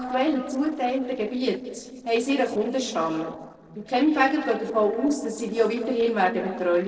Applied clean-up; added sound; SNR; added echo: neural separator model SepFormer DNS4.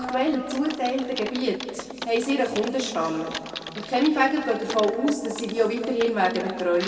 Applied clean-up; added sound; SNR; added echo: none; Typing; 13 dB; reverberation time 2.1 s.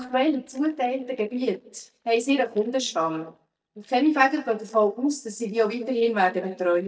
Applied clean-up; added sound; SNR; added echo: neural mask model DeepFilterNet 3.